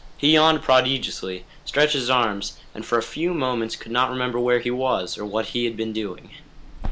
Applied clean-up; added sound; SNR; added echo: none; Water; 15 dB; none.